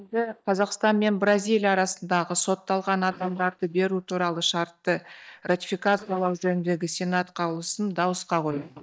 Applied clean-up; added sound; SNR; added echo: neural mask model DeepFilterNet 3.